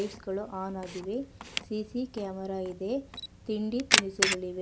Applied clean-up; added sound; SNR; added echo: none; Camera; -1 dB; none.